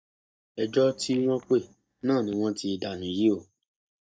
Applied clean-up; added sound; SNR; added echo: neural mask model DeepFilterNet 3.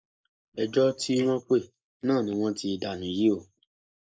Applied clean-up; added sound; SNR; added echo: neural mask model Resemble Enhance denoiser.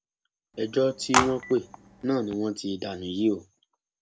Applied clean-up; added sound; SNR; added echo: none; Telephone; 2 dB; none.